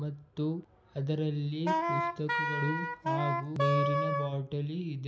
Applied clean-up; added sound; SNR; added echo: none; Wind instrument, woodwind instrument; -2 dB; none.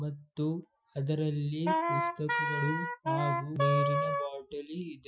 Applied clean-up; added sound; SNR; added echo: classical method Wiener filter.